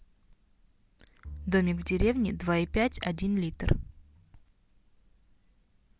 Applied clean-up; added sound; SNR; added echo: none; Bowed string instrument; 14 dB; none.